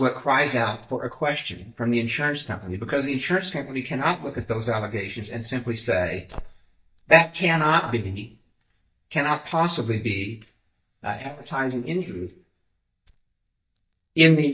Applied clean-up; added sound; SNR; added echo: neural mask model DeepFilterNet 3.